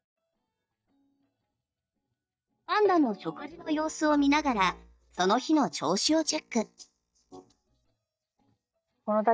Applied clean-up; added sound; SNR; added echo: neural mask model DeepFilterNet 3.